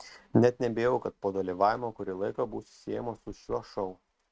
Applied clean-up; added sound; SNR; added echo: neural mask model RNNoise.